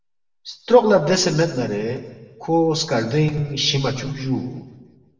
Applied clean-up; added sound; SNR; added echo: none; none; none; reverberation time 1.2 s.